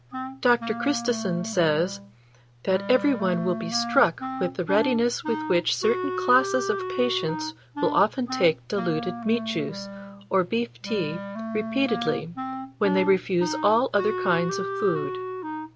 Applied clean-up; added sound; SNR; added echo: none; Wind instrument, woodwind instrument; 7 dB; none.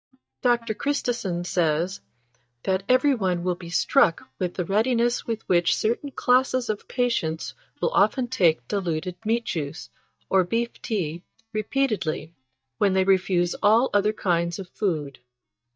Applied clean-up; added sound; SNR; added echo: neural mask model DeepFilterNet 3.